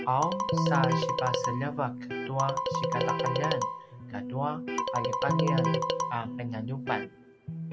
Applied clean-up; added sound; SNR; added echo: none; Electric guitar + Marimba, xylophone; -3 dB; none.